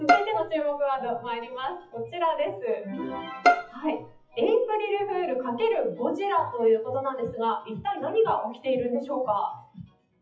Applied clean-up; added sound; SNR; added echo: classical method WPE with log-MMSE.